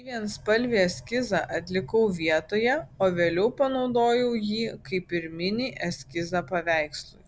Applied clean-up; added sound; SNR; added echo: none; none; none; none.